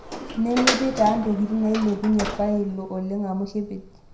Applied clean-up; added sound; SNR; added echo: none; Door; 8 dB; reverberation time 0.5 s.